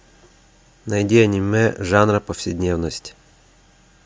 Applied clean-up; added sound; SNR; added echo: none; none; none; none.